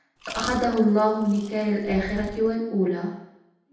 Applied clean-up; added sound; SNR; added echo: none; Chewing, mastication; 15 dB; reverberation time 0.9 s.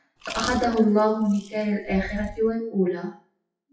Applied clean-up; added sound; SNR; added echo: classical method WPE with log-MMSE.